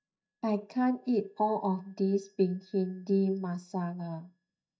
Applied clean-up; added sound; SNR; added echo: neural mask model DeepFilterNet 3.